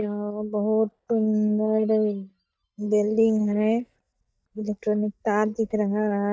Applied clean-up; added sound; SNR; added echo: neural mask model DeepFilterNet 3.